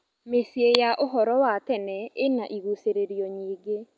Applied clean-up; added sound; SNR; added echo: none; none; none; none.